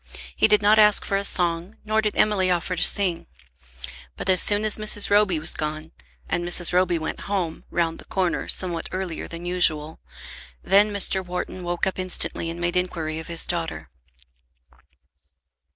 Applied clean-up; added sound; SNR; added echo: none; none; none; none.